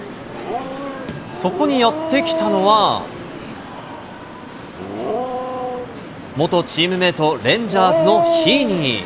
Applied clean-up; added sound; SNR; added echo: none; Dog; 4 dB; none.